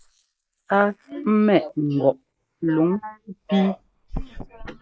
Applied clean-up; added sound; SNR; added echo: neural mask model Resemble Enhance denoiser.